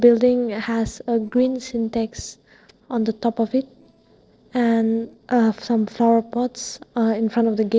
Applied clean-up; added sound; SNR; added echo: neural separator model SepFormer DNS4.